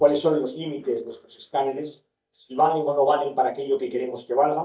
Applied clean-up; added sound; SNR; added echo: neural mask model DeepFilterNet 3.